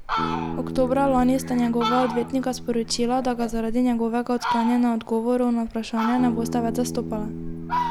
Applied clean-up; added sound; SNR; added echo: none; Bass guitar + Fowl; 6 dB; none.